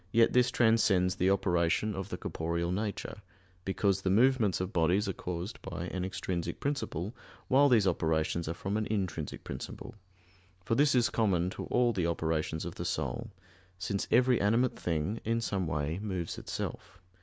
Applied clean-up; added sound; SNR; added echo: none; none; none; none.